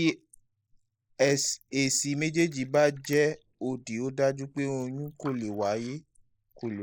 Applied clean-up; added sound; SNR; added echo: neural mask model Resemble Enhance denoiser.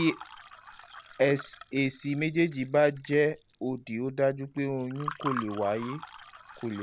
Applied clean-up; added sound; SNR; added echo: none; Fill (with liquid) / Water; 14 dB; none.